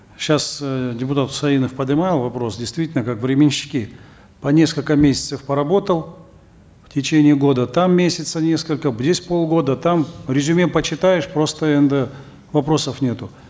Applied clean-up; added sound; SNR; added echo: none; none; none; none.